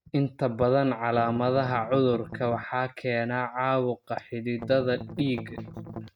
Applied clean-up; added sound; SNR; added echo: neural mask model RNNoise.